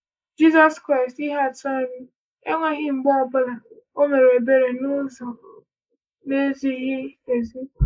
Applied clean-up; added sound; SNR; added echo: neural mask model Resemble Enhance denoiser.